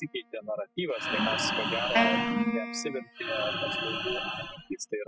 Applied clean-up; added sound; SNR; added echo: classical method spectral subtraction.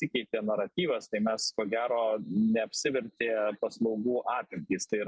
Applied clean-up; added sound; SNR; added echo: none; none; none; none.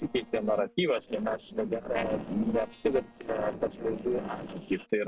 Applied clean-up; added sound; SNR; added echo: neural separator model SepFormer DNS4.